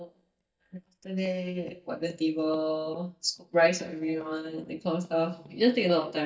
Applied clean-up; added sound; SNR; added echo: neural mask model DeepFilterNet 3.